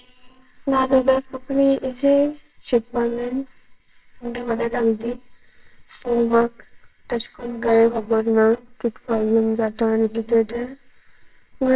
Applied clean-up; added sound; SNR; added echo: neural separator model SepFormer WHAMR!.